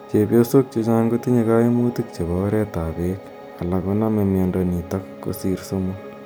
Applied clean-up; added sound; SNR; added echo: none; Piano; 17 dB; none.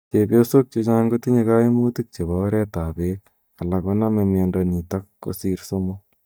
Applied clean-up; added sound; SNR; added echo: neural mask model DeepFilterNet 3.